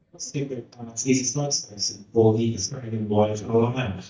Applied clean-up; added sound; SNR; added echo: neural mask model DeepFilterNet 3.